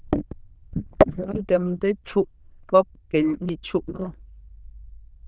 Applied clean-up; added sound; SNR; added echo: neural diffusion model UNIVERSE++.